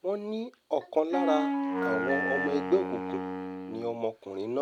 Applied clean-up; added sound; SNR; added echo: none; Telephone + Wind instrument, woodwind instrument; 1 dB; none.